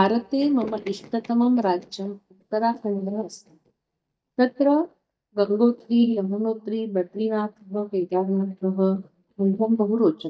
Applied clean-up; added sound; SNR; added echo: neural mask model DeepFilterNet 3.